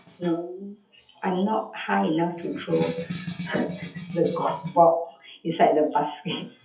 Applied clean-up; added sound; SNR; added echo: classical method WPE with log-MMSE.